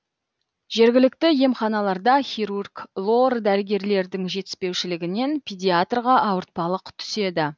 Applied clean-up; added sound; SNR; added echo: none; none; none; none.